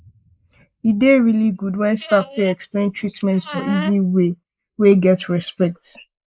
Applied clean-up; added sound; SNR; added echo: neural mask model Resemble Enhance denoiser.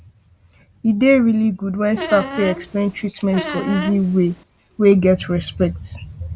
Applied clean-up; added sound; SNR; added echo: none; Squeak; 10 dB; none.